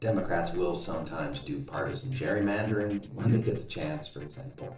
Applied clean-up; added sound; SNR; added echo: neural separator model SepFormer DNS4.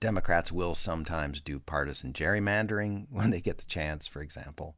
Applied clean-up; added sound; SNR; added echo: none; none; none; none.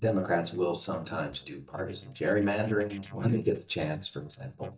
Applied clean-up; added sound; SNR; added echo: neural mask model DeepFilterNet 3.